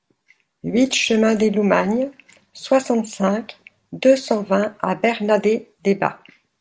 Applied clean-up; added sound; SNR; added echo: none; none; none; none.